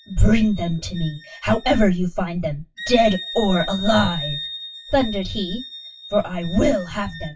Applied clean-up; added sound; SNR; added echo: classical method WPE with log-MMSE.